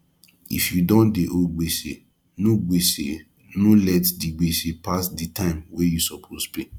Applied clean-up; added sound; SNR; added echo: none; none; none; none.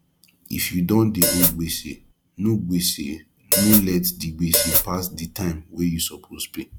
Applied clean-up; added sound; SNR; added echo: none; Hi-hat; -1 dB; none.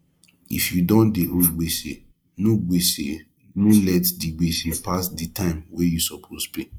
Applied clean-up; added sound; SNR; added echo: neural mask model Resemble Enhance denoiser.